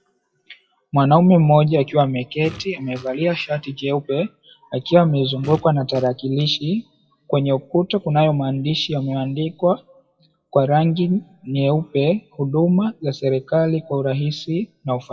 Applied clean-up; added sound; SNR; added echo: classical method WPE with log-MMSE.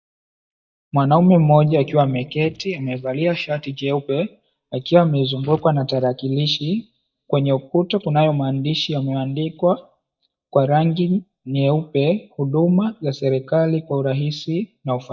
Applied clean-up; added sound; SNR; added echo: neural mask model DeepFilterNet 3.